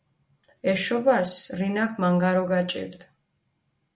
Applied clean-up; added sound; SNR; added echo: none; none; none; none.